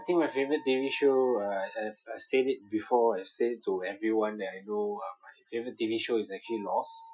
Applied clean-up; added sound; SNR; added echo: classical method Wiener filter.